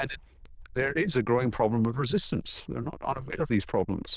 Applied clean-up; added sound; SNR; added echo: neural diffusion model UNIVERSE++.